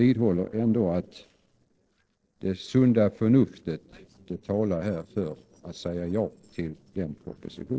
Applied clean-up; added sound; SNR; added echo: neural separator model SepFormer DNS4.